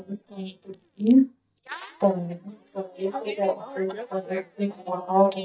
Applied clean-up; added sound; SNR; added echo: neural mask model DeepFilterNet 3.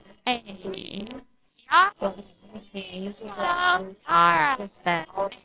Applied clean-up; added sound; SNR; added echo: neural separator model SepFormer WHAMR!.